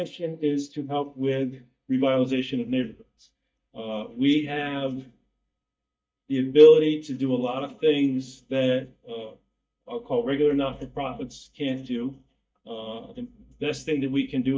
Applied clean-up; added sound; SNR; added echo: neural mask model DeepFilterNet 3.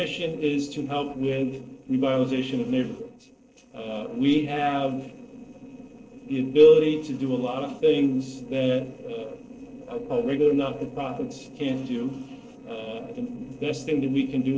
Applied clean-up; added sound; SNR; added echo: neural separator model SepFormer DNS4.